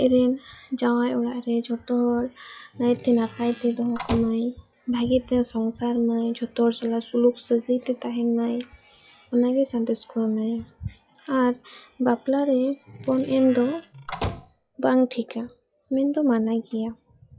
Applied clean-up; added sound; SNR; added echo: classical method log-MMSE.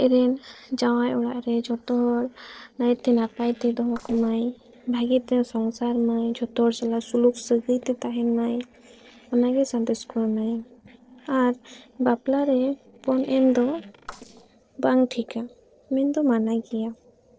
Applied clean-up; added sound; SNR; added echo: neural separator model SepFormer DNS4.